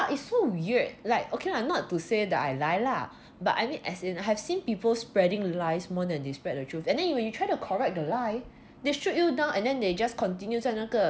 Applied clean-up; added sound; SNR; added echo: none; none; none; none.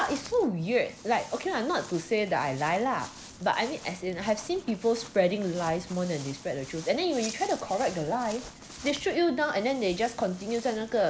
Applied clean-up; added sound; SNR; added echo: none; Walk, footsteps; 17 dB; none.